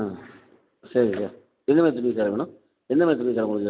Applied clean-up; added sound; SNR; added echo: none; none; none; none.